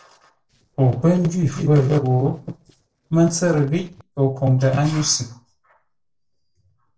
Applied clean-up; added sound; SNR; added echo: neural separator model SepFormer DNS4.